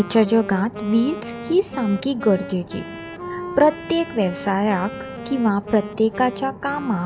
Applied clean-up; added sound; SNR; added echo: none; Wind instrument, woodwind instrument; 13 dB; none.